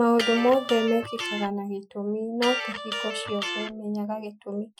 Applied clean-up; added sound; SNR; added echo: classical method Wiener filter.